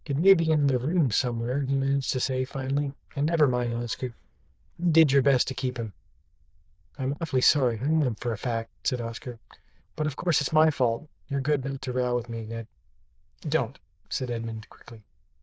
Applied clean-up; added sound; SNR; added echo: neural diffusion model UNIVERSE++.